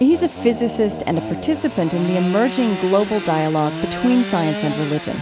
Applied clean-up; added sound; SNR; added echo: none; Sawing / Engine; 9 dB; none.